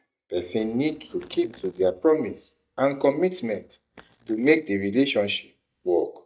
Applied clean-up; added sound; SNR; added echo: neural mask model DeepFilterNet 3.